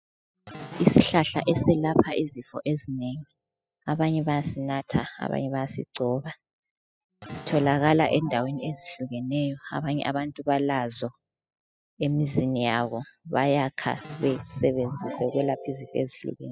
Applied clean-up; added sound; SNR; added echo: classical method spectral subtraction.